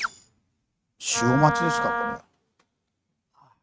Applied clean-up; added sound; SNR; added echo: neural mask model RNNoise.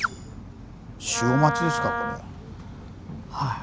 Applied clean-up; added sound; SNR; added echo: none; Wind instrument, woodwind instrument; 2 dB; none.